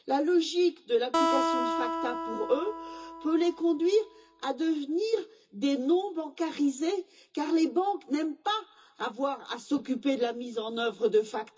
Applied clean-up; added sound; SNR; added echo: none; Acoustic guitar; 3 dB; reverberation time 0.2 s.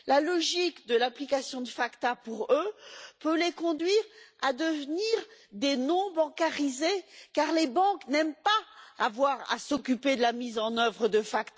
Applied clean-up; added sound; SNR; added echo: none; none; none; none.